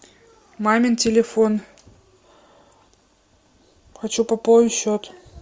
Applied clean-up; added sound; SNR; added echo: none; none; none; none.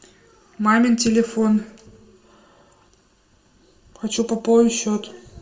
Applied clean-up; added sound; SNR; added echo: none; none; none; reverberation time 0.5 s.